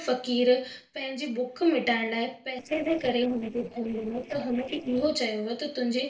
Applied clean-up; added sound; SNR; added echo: neural separator model SepFormer DNS4.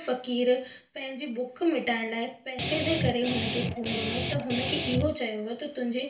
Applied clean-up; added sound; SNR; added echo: none; Guitar; -1 dB; reverberation time 0.4 s.